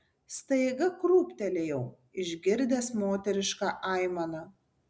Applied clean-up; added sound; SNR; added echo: none; none; none; none.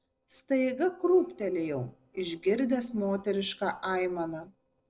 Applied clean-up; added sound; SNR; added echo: neural separator model SepFormer DNS4.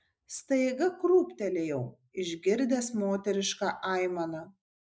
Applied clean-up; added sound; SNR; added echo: neural mask model Resemble Enhance denoiser.